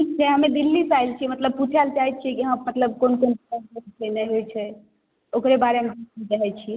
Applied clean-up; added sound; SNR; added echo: none; none; none; none.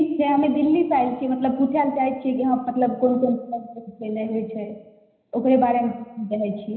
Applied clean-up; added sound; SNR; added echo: none; none; none; reverberation time 0.9 s.